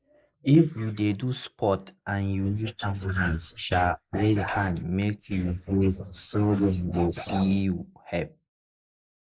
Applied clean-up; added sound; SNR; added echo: neural mask model Resemble Enhance denoiser.